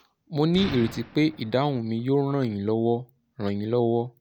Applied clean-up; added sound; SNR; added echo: none; Explosion; 15 dB; none.